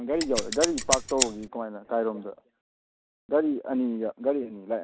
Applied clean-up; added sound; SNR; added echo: none; Scissors; 1 dB; none.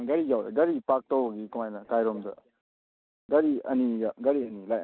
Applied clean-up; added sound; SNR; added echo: none; none; none; none.